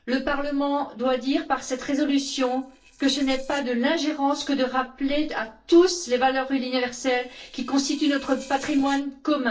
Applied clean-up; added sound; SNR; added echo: neural separator model SepFormer DNS4.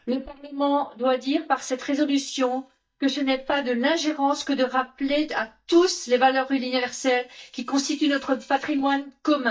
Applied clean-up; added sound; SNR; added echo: neural mask model DeepFilterNet 3.